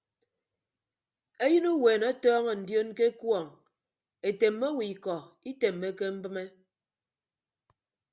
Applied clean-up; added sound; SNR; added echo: none; none; none; none.